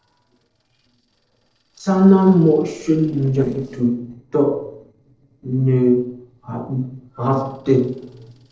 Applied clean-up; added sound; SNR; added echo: neural separator model SepFormer DNS4.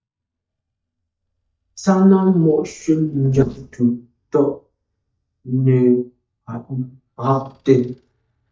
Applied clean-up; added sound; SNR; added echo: neural mask model DeepFilterNet 3.